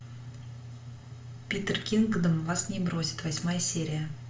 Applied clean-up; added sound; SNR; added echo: none; none; none; reverberation time 0.4 s.